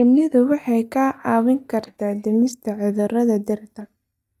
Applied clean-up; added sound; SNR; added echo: neural mask model DeepFilterNet 3.